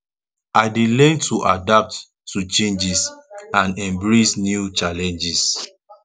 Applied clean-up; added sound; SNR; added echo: none; none; none; none.